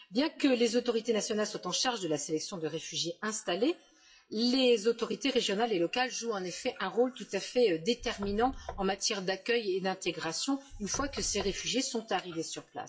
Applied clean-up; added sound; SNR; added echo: classical method WPE with log-MMSE.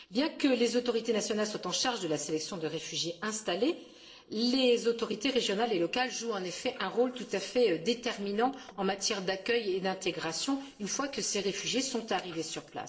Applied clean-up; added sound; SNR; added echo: neural separator model SepFormer DNS4.